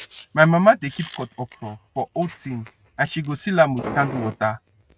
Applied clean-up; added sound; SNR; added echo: neural mask model RNNoise.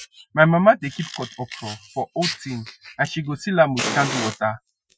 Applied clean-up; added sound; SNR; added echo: classical method Wiener filter.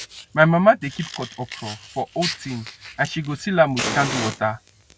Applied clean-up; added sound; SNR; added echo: none; Fire; 10 dB; none.